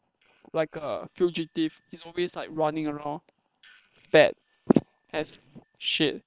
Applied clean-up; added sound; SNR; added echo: neural separator model SepFormer WHAM!.